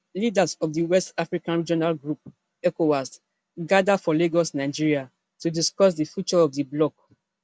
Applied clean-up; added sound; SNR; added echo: none; none; none; none.